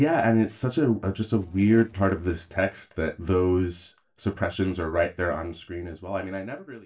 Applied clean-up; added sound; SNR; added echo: neural separator model SepFormer DNS4.